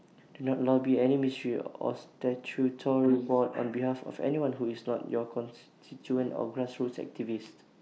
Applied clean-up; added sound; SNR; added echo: neural mask model Resemble Enhance denoiser.